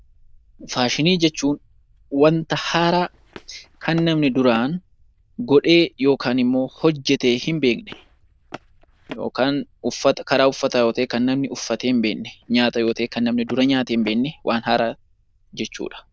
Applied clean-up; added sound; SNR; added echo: neural diffusion model UNIVERSE++.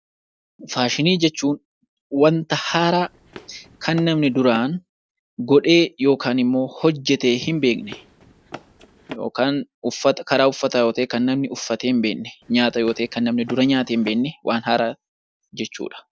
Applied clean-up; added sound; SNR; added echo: none; Run; 20 dB; none.